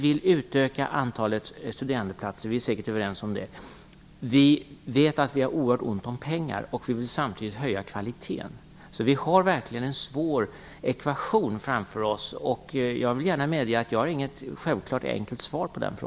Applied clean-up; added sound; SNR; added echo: none; none; none; none.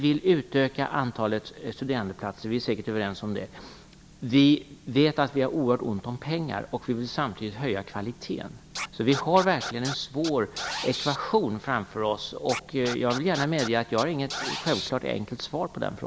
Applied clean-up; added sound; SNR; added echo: none; Scratching (performance technique); 9 dB; none.